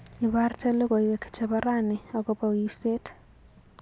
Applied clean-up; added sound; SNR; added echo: none; none; none; none.